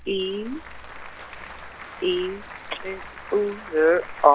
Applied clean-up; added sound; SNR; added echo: none; Applause / Crowd; 14 dB; none.